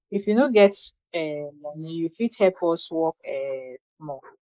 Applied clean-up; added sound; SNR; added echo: neural mask model Resemble Enhance denoiser.